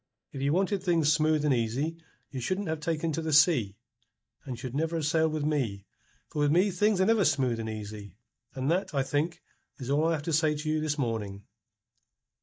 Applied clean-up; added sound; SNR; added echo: neural mask model DeepFilterNet 3.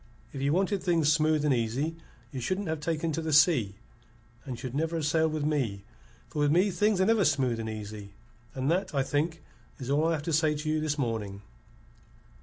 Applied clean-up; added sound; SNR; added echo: none; none; none; none.